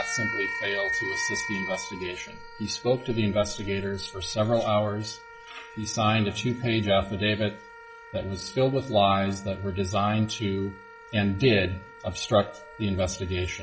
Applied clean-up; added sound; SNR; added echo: classical method log-MMSE.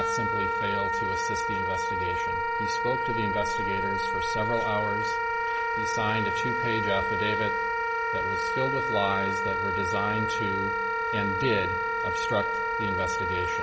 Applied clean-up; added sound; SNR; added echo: none; Wind instrument, woodwind instrument; -5 dB; none.